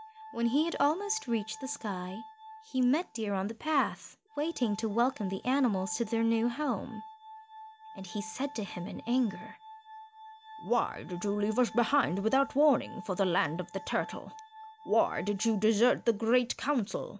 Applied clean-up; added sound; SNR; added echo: none; Glass; 18 dB; none.